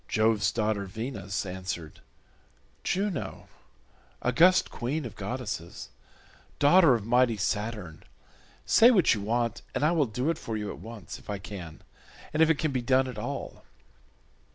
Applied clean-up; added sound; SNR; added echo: none; none; none; none.